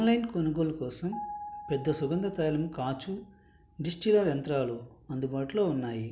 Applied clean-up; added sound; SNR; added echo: none; Piano; 16 dB; none.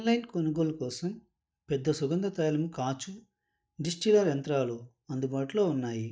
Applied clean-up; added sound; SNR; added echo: neural mask model DeepFilterNet 3.